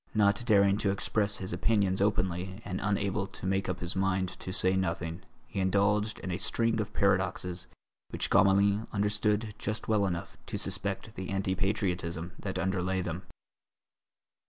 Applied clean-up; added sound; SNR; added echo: none; none; none; none.